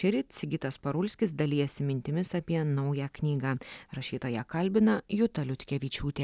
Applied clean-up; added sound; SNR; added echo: none; none; none; none.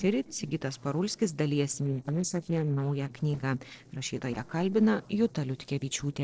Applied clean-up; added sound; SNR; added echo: neural separator model SepFormer DNS4.